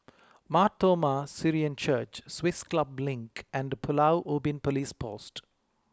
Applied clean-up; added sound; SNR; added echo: none; none; none; none.